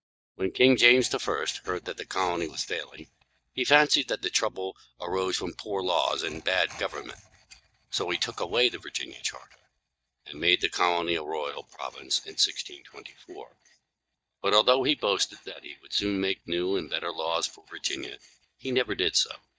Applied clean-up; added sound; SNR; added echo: neural mask model DeepFilterNet 3.